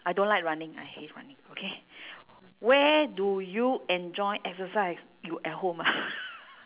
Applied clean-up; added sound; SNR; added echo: none; none; none; none.